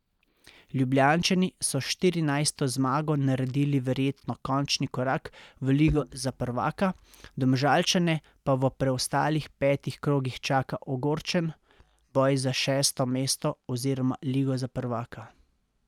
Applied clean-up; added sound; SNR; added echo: neural mask model DeepFilterNet 3.